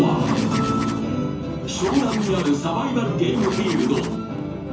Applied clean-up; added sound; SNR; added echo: none; Writing; 14 dB; reverberation time 0.9 s.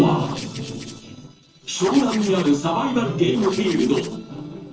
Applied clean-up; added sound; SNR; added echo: neural separator model SepFormer DNS4.